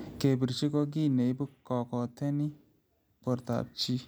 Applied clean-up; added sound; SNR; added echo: none; none; none; none.